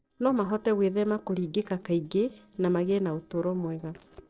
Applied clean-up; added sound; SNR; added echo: neural separator model SepFormer DNS4.